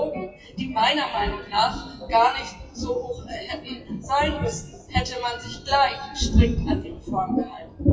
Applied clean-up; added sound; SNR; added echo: classical method WPE with log-MMSE.